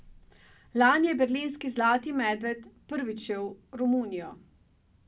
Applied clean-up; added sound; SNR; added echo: none; none; none; none.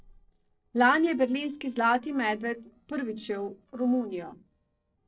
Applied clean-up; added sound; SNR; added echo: neural separator model SepFormer DNS4.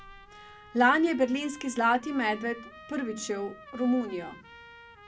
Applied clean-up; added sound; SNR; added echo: none; Trumpet; 19 dB; none.